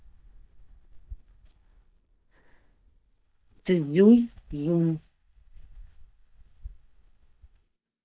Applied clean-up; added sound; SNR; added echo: neural mask model DeepFilterNet 3.